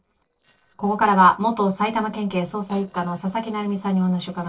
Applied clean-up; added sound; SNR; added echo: neural separator model SepFormer DNS4.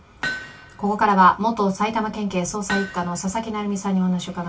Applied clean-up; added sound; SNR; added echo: none; Hammer; 12 dB; reverberation time 0.2 s.